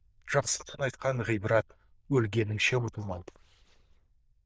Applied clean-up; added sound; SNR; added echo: neural diffusion model UNIVERSE++.